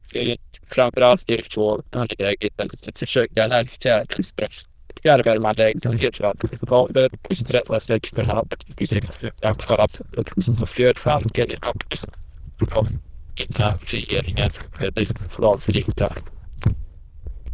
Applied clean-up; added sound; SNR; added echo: neural diffusion model UNIVERSE++.